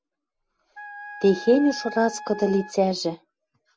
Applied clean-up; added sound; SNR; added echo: none; Wind instrument, woodwind instrument; 14 dB; none.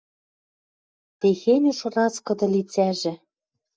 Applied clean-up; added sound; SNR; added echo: neural mask model DeepFilterNet 3.